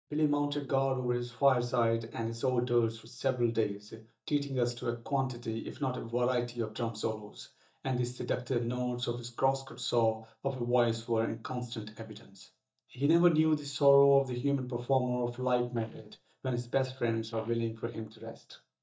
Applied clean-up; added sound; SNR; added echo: neural mask model DeepFilterNet 3.